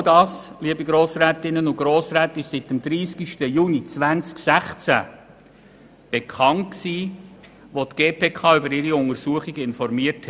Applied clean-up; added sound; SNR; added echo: none; none; none; none.